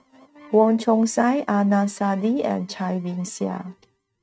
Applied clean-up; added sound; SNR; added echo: neural mask model RNNoise.